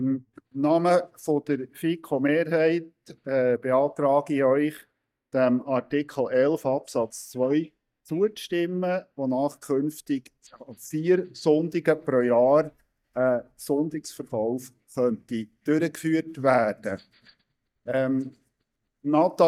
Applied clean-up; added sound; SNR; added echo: neural mask model DeepFilterNet 3.